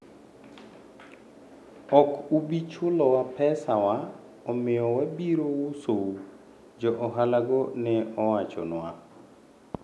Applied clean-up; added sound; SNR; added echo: none; none; none; none.